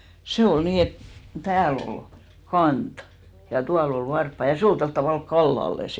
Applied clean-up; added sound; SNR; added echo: none; none; none; none.